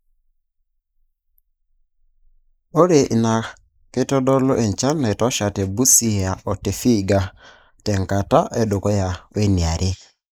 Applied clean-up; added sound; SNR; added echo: neural mask model Resemble Enhance denoiser.